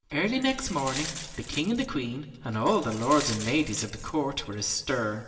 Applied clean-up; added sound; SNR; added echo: none; Glass; 12 dB; reverberation time 1.9 s.